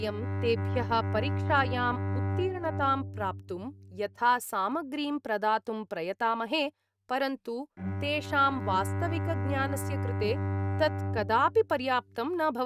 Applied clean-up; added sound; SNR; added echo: neural mask model RNNoise.